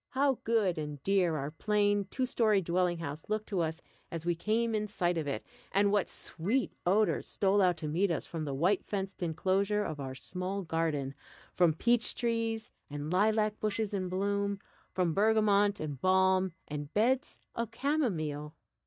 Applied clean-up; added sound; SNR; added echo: neural mask model DeepFilterNet 3.